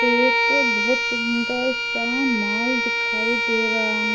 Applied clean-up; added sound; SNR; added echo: none; Bowed string instrument; -3 dB; none.